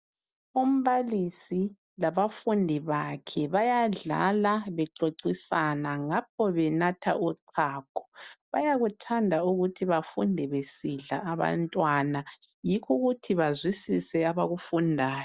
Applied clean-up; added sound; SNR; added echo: none; none; none; none.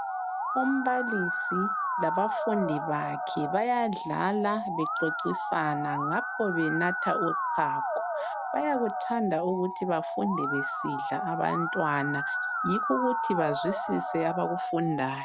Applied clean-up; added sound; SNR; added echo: none; Musical instrument; 1 dB; none.